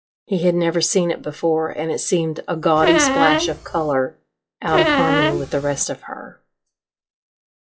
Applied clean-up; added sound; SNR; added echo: classical method log-MMSE.